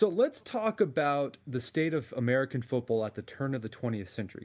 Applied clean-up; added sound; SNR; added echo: none; none; none; none.